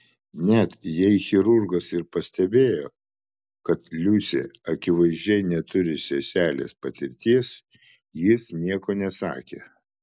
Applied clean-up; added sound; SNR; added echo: none; none; none; none.